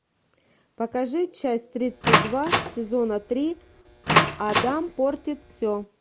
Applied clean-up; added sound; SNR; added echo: none; Door; -2 dB; none.